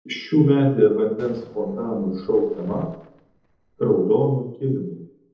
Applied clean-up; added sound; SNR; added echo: neural separator model SepFormer DNS4.